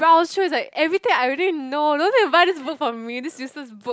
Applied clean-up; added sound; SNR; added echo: none; none; none; none.